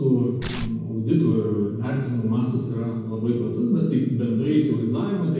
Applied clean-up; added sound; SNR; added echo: none; Tearing; 9 dB; reverberation time 1.1 s.